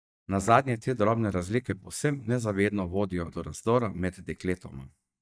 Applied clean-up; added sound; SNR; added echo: neural mask model DeepFilterNet 3.